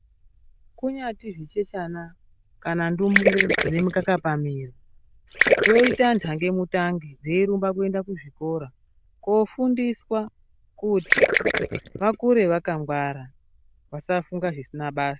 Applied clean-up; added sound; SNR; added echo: neural diffusion model UNIVERSE++.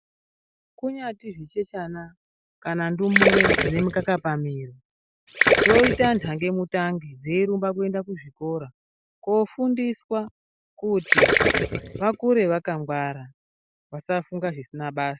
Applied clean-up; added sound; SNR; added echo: none; Gurgling; -3 dB; none.